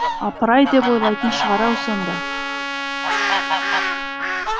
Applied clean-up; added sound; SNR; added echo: none; Trumpet + Fowl; 1 dB; none.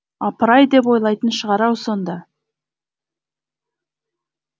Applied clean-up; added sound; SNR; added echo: none; none; none; none.